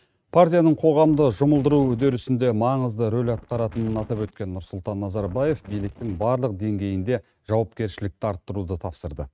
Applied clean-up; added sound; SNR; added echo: neural mask model RNNoise.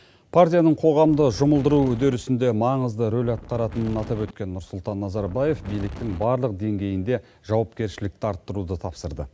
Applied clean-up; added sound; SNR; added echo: none; Wind; 14 dB; none.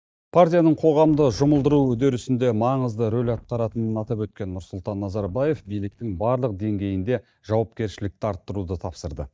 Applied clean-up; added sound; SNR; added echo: neural mask model DeepFilterNet 3.